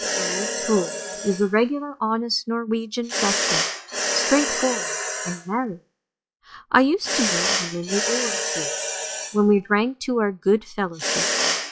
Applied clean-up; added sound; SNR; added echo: classical method log-MMSE.